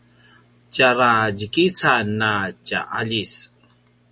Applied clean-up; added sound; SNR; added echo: none; none; none; none.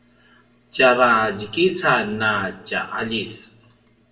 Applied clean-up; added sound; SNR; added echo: none; none; none; reverberation time 0.6 s.